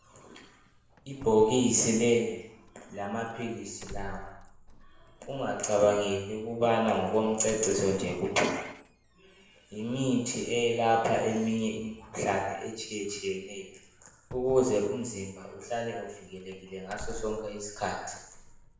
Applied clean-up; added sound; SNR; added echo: none; Doorbell; 19 dB; reverberation time 0.8 s.